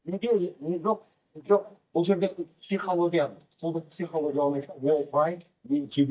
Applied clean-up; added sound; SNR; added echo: neural mask model DeepFilterNet 3.